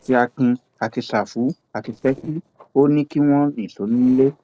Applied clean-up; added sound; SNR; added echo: neural separator model SepFormer DNS4.